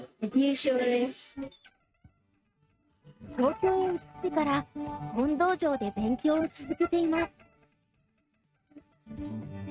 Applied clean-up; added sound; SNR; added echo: neural mask model RNNoise.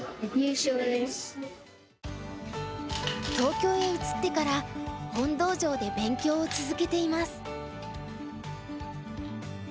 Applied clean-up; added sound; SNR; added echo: none; none; none; none.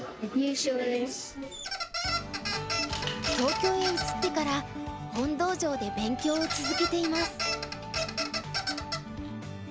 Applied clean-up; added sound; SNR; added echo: none; Squeak; 3 dB; none.